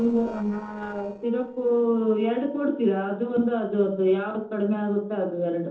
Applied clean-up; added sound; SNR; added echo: neural separator model SepFormer DNS4.